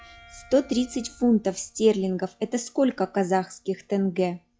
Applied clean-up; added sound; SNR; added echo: classical method log-MMSE.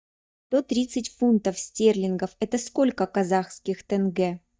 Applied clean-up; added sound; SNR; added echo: neural mask model DeepFilterNet 3.